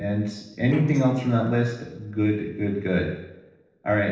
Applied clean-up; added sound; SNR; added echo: neural separator model SepFormer DNS4.